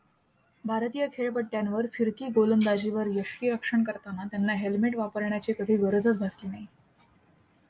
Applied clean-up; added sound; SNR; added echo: none; none; none; none.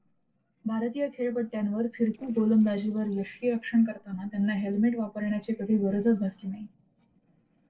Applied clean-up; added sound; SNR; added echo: neural separator model SepFormer DNS4.